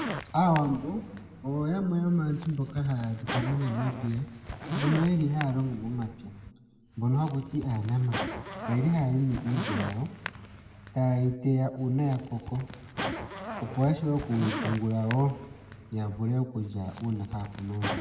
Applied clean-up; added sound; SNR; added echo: none; Zipper (clothing); 10 dB; reverberation time 1.3 s.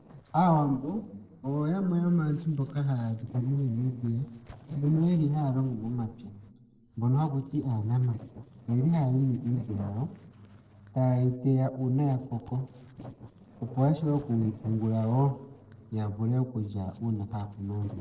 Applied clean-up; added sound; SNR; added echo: neural separator model SepFormer DNS4.